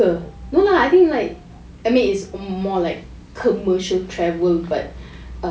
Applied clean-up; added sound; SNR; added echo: none; none; none; none.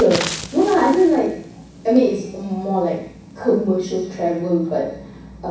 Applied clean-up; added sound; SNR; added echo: none; Fire; 16 dB; reverberation time 0.7 s.